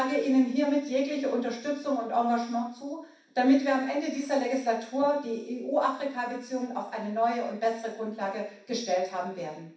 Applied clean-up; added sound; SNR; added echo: none; none; none; reverberation time 0.6 s.